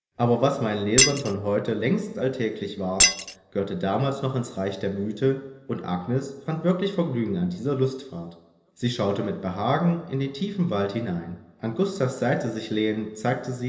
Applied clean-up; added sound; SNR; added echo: none; Shatter; -5 dB; reverberation time 1.4 s.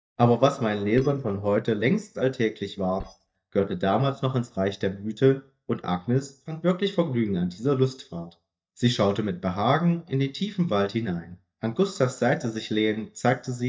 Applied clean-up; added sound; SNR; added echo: neural mask model DeepFilterNet 3.